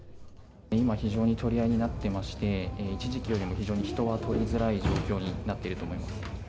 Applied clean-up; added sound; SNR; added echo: none; none; none; none.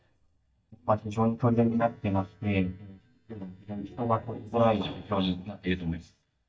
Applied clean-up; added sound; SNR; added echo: neural mask model DeepFilterNet 3.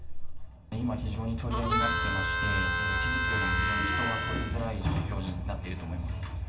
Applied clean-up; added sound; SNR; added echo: none; Harmonica; -1 dB; reverberation time 0.3 s.